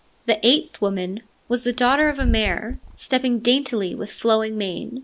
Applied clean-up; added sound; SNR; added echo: none; Wind / Bird; 10 dB; none.